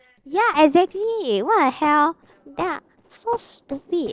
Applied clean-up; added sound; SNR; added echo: neural separator model SepFormer DNS4.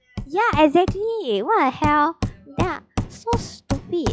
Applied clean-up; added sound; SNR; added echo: classical method log-MMSE.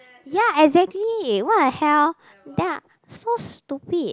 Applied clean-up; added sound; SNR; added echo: none; none; none; none.